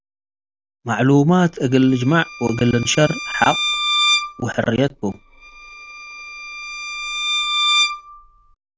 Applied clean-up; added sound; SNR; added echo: none; Bowed string instrument; 4 dB; none.